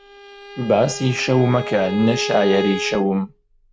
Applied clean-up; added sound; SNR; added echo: none; Bowed string instrument; 10 dB; none.